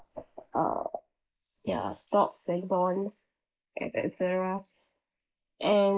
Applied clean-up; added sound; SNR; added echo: neural mask model Resemble Enhance denoiser.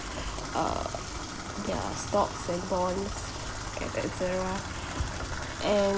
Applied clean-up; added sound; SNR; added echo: none; Bathtub (filling or washing) / Water tap, faucet; 5 dB; none.